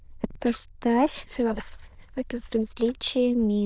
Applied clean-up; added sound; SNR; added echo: neural diffusion model UNIVERSE++.